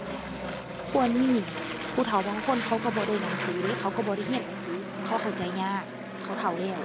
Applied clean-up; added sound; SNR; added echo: none; Aircraft; 4 dB; none.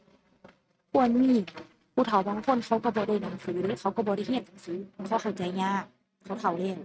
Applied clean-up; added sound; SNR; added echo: neural mask model RNNoise.